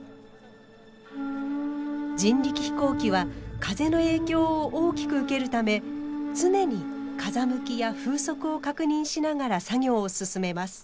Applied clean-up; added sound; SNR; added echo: none; none; none; none.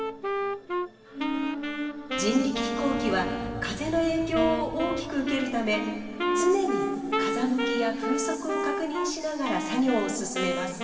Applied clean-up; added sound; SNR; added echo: none; Wind instrument, woodwind instrument; 3 dB; reverberation time 2.6 s.